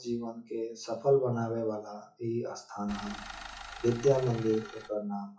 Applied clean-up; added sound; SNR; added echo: classical method WPE with log-MMSE.